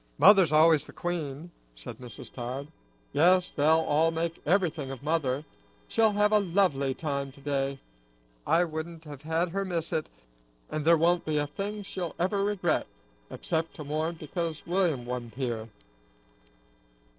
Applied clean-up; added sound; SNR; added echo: neural separator model SepFormer DNS4.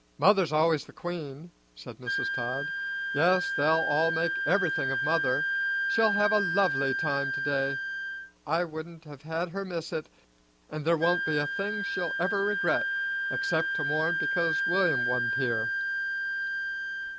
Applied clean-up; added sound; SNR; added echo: none; Wind instrument, woodwind instrument; 1 dB; none.